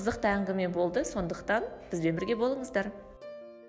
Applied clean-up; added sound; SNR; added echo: none; none; none; none.